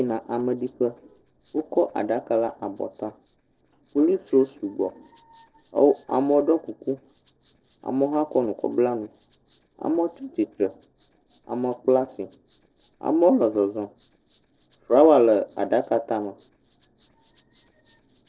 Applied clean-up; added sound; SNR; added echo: neural separator model SepFormer DNS4.